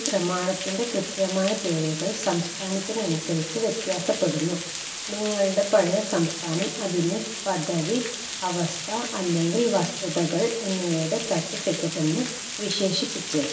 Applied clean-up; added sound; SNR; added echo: none; Water; 7 dB; reverberation time 0.8 s.